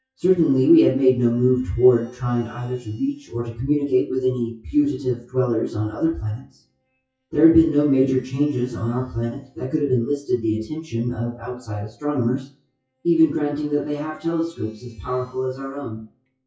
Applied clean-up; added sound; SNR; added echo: classical method WPE with log-MMSE.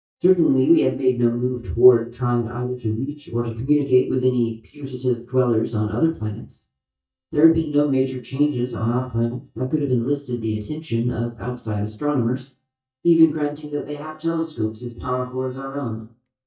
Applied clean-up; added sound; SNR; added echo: neural mask model DeepFilterNet 3.